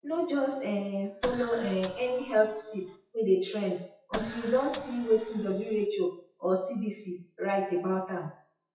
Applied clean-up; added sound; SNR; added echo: classical method WPE with log-MMSE.